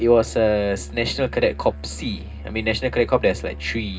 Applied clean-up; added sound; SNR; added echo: none; Musical instrument; 13 dB; reverberation time 0.2 s.